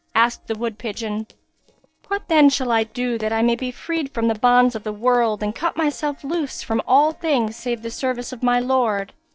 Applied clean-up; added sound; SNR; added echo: neural separator model SepFormer DNS4.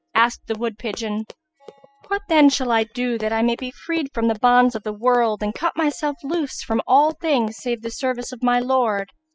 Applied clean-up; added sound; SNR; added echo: classical method spectral subtraction.